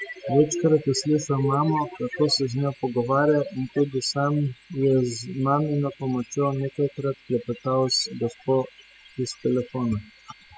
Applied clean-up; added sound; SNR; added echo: classical method spectral subtraction.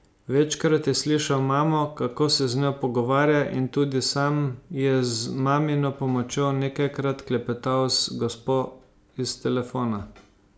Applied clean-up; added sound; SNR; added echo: none; none; none; none.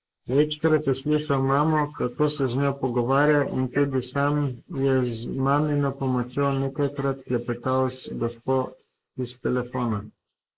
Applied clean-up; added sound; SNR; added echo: neural mask model Resemble Enhance denoiser.